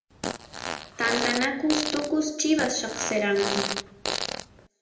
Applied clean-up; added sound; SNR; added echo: none; Fart; 4 dB; reverberation time 0.7 s.